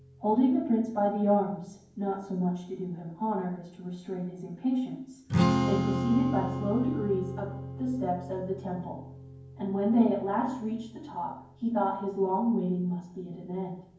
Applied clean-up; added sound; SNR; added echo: none; Strum; 6 dB; reverberation time 0.9 s.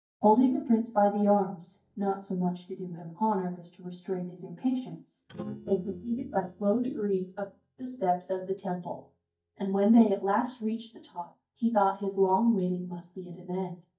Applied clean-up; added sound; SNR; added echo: neural mask model DeepFilterNet 3.